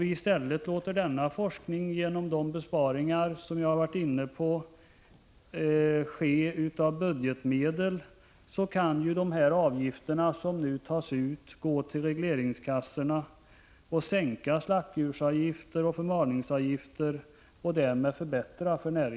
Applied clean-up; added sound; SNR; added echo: none; none; none; none.